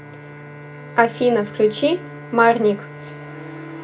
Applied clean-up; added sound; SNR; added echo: none; Bowed string instrument; 15 dB; reverberation time 0.2 s.